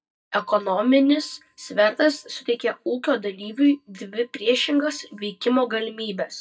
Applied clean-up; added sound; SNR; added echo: neural mask model DeepFilterNet 3.